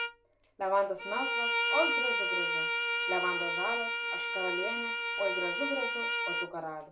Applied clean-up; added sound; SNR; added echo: none; Bowed string instrument; -3 dB; reverberation time 0.3 s.